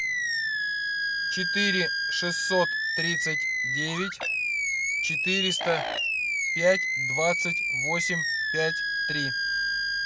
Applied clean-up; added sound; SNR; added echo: none; Animal; -4 dB; none.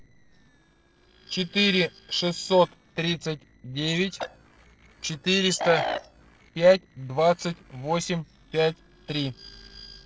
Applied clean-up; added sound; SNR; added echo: neural separator model SepFormer DNS4.